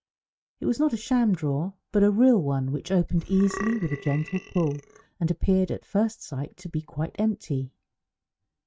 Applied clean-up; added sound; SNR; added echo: neural mask model RNNoise.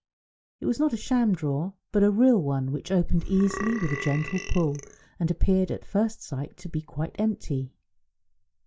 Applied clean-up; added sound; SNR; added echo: neural mask model DeepFilterNet 3.